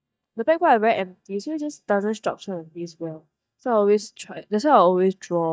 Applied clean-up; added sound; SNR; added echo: neural mask model DeepFilterNet 3.